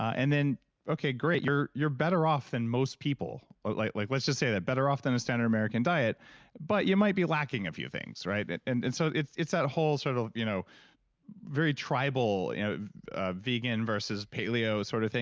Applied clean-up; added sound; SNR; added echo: none; none; none; none.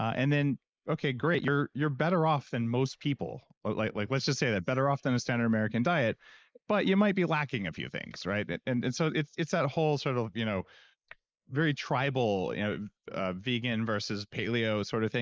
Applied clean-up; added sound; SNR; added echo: neural mask model Resemble Enhance denoiser.